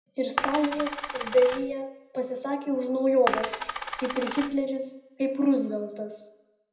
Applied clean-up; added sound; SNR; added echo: none; Coin (dropping); 5 dB; reverberation time 0.7 s.